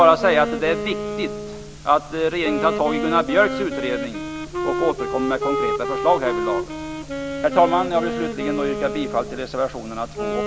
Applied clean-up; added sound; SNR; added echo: none; Wind instrument, woodwind instrument; 5 dB; none.